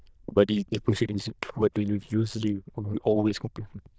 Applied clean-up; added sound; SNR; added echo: neural diffusion model UNIVERSE++.